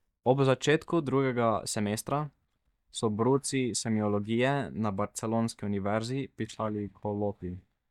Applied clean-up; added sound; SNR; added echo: neural mask model DeepFilterNet 3.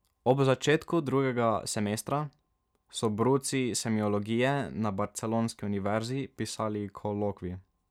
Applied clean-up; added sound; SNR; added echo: none; none; none; none.